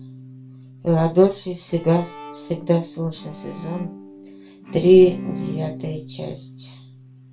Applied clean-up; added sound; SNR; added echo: none; Bowed string instrument; 14 dB; reverberation time 0.3 s.